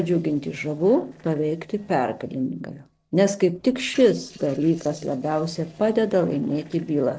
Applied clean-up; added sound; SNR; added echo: neural separator model SepFormer DNS4.